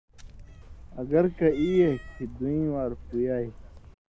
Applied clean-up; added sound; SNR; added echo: none; Cat; 15 dB; none.